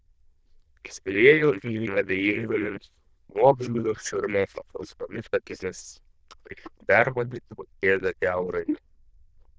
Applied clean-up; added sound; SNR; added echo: neural diffusion model UNIVERSE++.